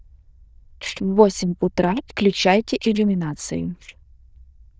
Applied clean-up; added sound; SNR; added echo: neural diffusion model UNIVERSE++.